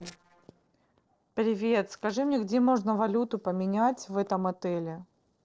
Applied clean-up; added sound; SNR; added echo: neural separator model SepFormer DNS4.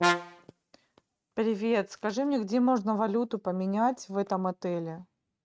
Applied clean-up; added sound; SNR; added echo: neural mask model RNNoise.